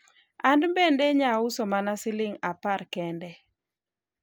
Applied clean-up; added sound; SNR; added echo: none; none; none; none.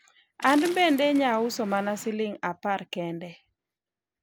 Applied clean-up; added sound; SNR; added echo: none; Waves, surf; 18 dB; none.